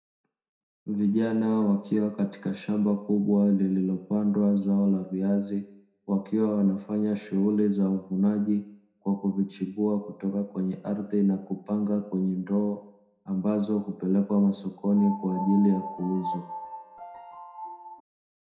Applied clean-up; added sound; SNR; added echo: none; Piano; 11 dB; reverberation time 0.6 s.